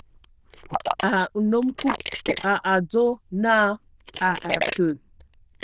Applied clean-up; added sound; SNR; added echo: neural diffusion model UNIVERSE++.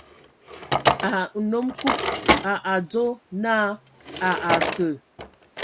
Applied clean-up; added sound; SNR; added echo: none; Drawer open or close; 1 dB; none.